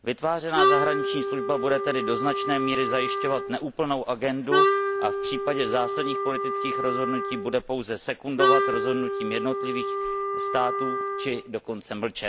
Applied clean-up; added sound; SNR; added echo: none; Wind instrument, woodwind instrument; -2 dB; none.